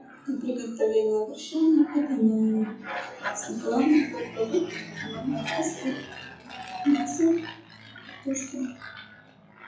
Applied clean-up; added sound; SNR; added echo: classical method WPE with log-MMSE.